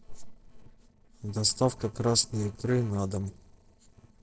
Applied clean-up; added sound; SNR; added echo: neural separator model SepFormer DNS4.